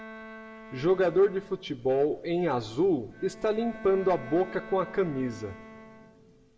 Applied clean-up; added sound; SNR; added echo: none; Bowed string instrument; 18 dB; reverberation time 1.6 s.